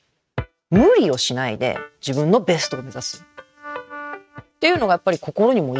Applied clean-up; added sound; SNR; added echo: neural mask model RNNoise.